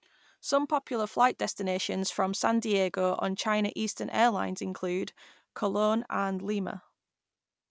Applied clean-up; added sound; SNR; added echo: none; none; none; none.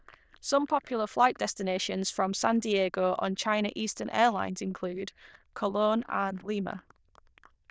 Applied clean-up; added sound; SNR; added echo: neural diffusion model UNIVERSE++.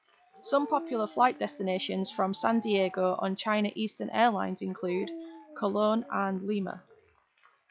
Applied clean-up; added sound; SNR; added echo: classical method log-MMSE.